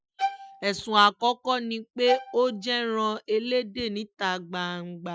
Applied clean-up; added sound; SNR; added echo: classical method Wiener filter.